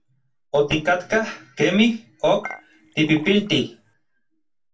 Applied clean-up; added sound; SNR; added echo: none; Dishes, pots, and pans / Chink, clink; 18 dB; reverberation time 0.2 s.